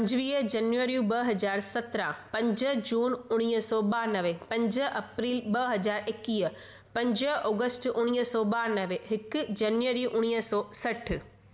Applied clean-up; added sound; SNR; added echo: none; none; none; none.